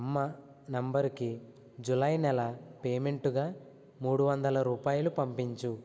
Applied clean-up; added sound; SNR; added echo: none; none; none; none.